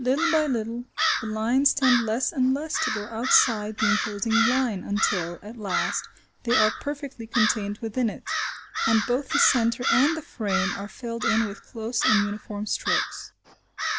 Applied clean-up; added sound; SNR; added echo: none; Crow; 3 dB; none.